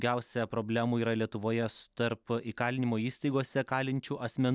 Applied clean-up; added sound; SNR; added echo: none; none; none; none.